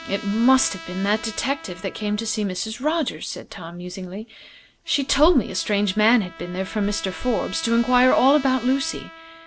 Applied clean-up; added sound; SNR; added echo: none; Trumpet; 18 dB; none.